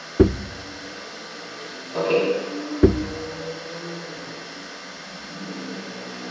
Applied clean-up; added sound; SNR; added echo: none; Bowed string instrument; -5 dB; reverberation time 1.2 s.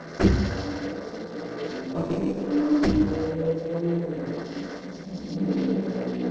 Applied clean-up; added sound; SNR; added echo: neural separator model SepFormer DNS4.